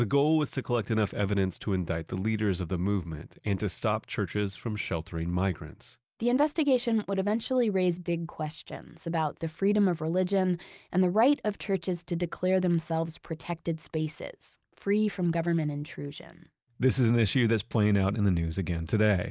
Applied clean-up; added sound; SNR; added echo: none; none; none; none.